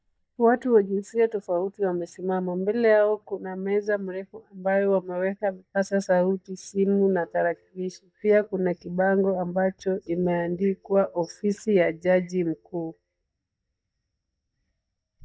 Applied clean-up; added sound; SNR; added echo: neural mask model DeepFilterNet 3.